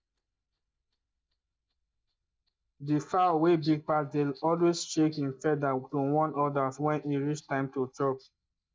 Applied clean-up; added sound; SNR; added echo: neural mask model DeepFilterNet 3.